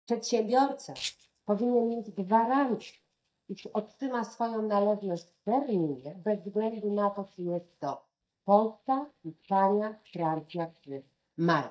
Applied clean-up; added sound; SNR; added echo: neural mask model DeepFilterNet 3.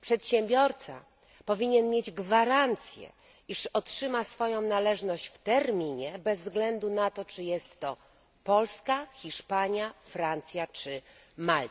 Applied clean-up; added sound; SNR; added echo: none; none; none; none.